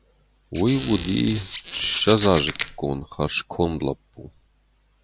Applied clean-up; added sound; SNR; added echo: none; Squeak; 4 dB; none.